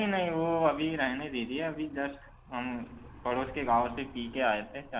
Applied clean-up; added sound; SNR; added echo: none; Animal; 19 dB; none.